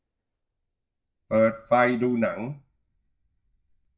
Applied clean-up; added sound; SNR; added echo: neural mask model DeepFilterNet 3.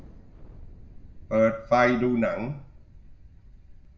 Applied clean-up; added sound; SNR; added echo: none; Thunder; 18 dB; reverberation time 0.5 s.